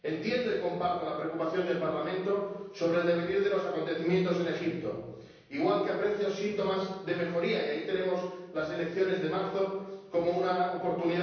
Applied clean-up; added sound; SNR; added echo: none; none; none; reverberation time 1.1 s.